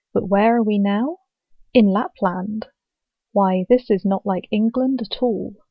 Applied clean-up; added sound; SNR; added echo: none; none; none; none.